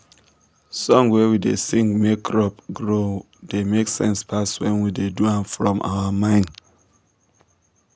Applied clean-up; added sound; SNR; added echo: none; none; none; none.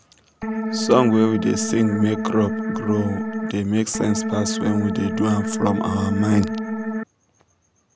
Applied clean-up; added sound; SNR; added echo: none; Organ; 3 dB; none.